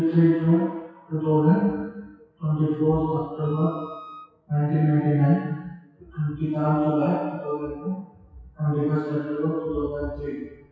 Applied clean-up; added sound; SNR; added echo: classical method WPE with log-MMSE.